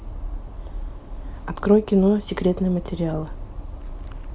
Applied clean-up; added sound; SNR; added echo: none; none; none; none.